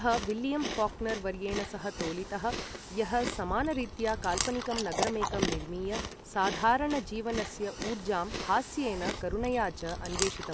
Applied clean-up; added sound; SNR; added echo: none; Chewing, mastication; 5 dB; none.